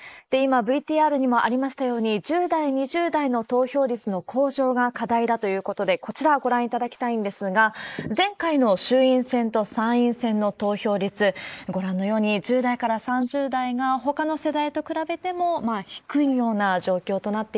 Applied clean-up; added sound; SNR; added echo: neural mask model Resemble Enhance denoiser.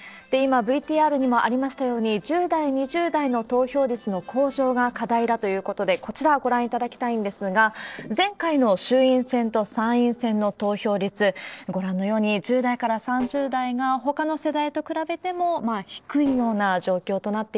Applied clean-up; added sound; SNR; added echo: neural separator model SepFormer DNS4.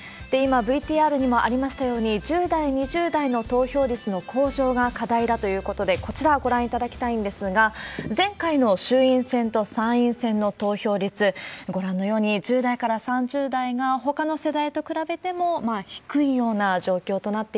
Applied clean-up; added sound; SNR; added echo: none; none; none; none.